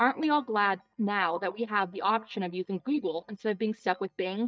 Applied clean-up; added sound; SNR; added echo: neural mask model DeepFilterNet 3.